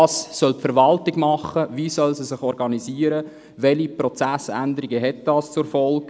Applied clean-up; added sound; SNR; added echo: none; none; none; none.